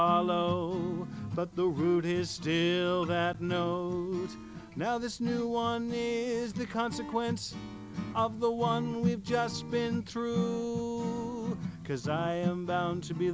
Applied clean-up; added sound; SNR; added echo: none; none; none; none.